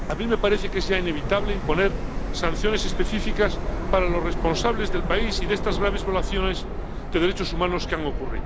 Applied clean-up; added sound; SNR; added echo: none; Subway, metro, underground; 0 dB; none.